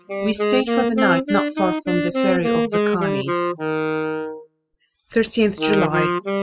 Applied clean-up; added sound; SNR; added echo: classical method spectral subtraction.